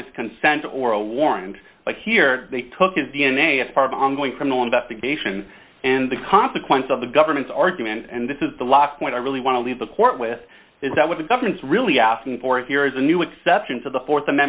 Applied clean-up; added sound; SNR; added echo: none; none; none; none.